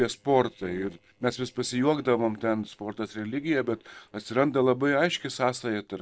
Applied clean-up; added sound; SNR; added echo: neural separator model SepFormer DNS4.